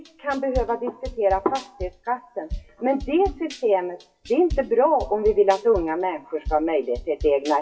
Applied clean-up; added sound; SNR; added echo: classical method WPE with log-MMSE.